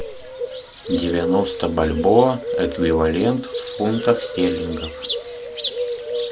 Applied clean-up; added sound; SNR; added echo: none; Bird; 4 dB; none.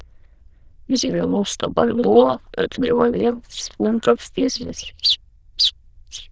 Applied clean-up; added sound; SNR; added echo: neural diffusion model UNIVERSE++.